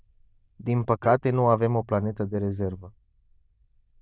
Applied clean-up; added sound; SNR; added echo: neural diffusion model UNIVERSE++.